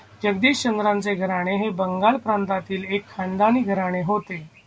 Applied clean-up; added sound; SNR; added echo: none; none; none; none.